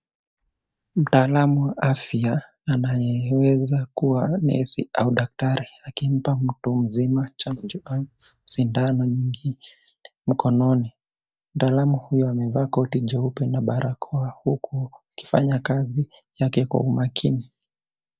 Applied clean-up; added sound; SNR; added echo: neural mask model DeepFilterNet 3.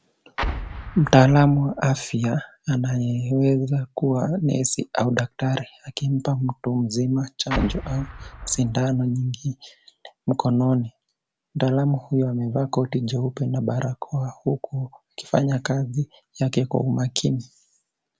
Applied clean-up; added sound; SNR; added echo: none; Explosion; 9 dB; none.